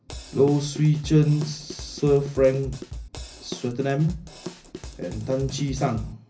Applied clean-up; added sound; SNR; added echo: none; Drum kit; 13 dB; reverberation time 0.4 s.